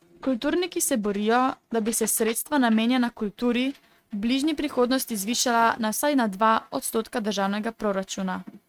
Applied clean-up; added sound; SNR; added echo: neural mask model RNNoise.